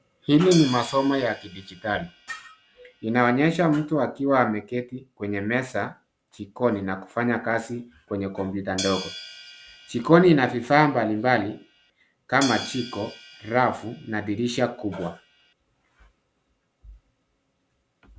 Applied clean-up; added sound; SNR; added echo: none; Hi-hat; 15 dB; none.